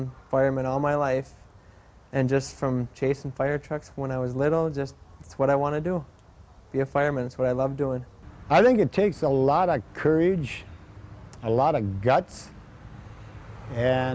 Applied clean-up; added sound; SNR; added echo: none; none; none; none.